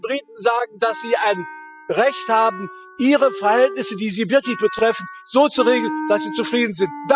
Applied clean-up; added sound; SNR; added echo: classical method spectral subtraction.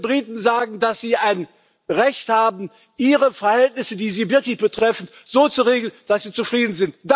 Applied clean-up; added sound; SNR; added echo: none; none; none; none.